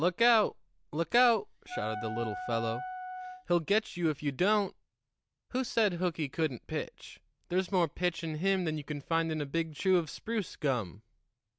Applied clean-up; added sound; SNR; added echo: none; Wind instrument, woodwind instrument; 8 dB; none.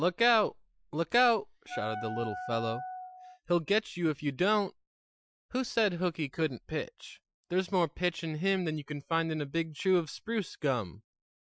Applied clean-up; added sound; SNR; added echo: classical method Wiener filter.